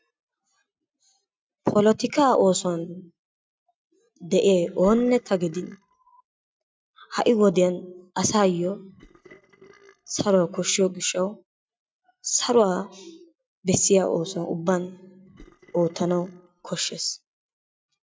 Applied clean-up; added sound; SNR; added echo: neural mask model RNNoise.